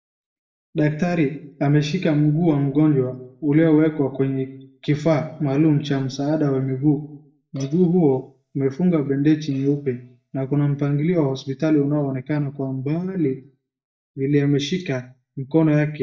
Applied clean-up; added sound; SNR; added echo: neural mask model DeepFilterNet 3.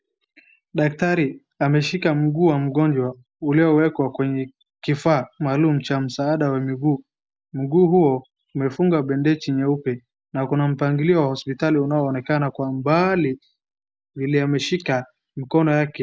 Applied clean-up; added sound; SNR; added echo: none; none; none; none.